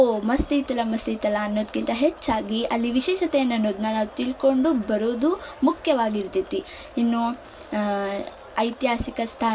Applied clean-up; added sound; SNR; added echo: none; Crowd; 20 dB; reverberation time 0.2 s.